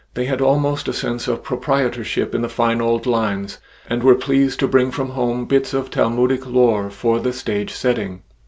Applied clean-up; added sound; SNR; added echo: none; none; none; none.